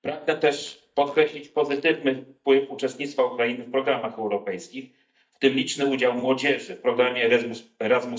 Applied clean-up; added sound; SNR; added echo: neural mask model DeepFilterNet 3.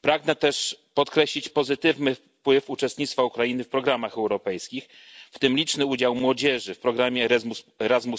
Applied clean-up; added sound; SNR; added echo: none; none; none; none.